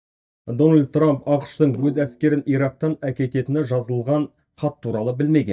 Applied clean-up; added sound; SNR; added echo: neural mask model DeepFilterNet 3.